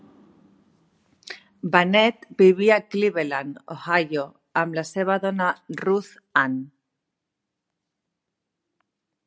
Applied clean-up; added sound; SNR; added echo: none; none; none; none.